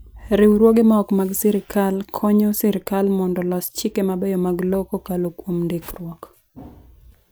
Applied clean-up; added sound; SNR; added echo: none; none; none; none.